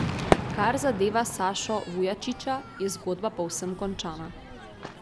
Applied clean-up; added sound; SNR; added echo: none; Crowd / Fireworks; 4 dB; none.